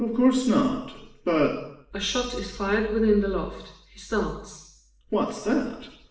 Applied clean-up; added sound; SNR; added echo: none; none; none; reverberation time 0.8 s.